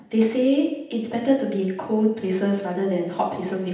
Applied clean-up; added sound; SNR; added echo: none; none; none; reverberation time 0.8 s.